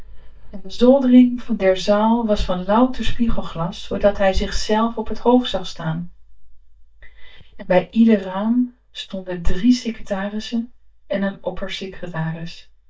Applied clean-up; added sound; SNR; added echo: neural mask model DeepFilterNet 3.